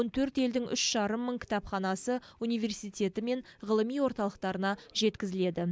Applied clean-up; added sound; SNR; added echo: none; none; none; none.